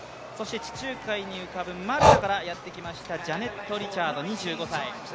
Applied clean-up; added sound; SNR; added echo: none; Breathing; -5 dB; none.